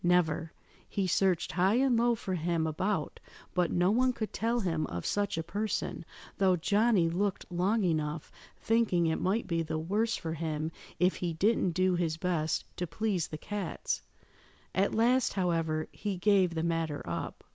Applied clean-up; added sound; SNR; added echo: none; Whoosh, swoosh, swish; 7 dB; none.